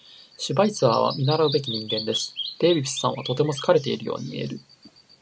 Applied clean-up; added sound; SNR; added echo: none; Bird vocalization, bird call, bird song; 12 dB; none.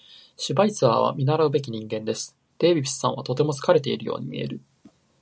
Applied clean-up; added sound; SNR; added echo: none; none; none; none.